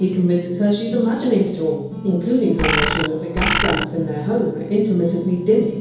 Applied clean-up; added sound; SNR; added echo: none; Bird; 0 dB; reverberation time 2.2 s.